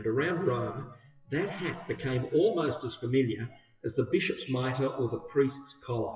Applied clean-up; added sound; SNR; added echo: classical method WPE with log-MMSE.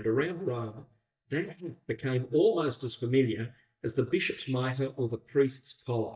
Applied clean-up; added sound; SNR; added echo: neural mask model DeepFilterNet 3.